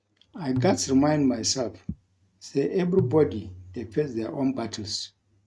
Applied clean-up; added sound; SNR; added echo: neural mask model RNNoise.